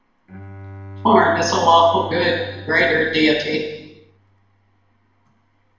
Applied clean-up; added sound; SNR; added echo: none; Bowed string instrument; 17 dB; reverberation time 1.0 s.